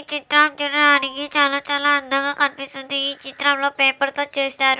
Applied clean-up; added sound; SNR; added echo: none; Marimba, xylophone; 19 dB; none.